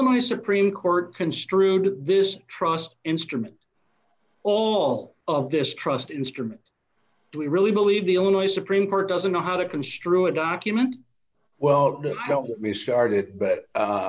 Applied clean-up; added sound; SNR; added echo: none; none; none; none.